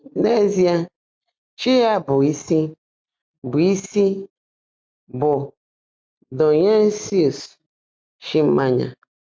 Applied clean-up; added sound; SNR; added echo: none; none; none; none.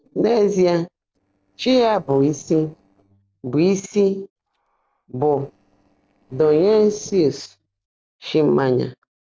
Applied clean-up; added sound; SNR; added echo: neural separator model SepFormer DNS4.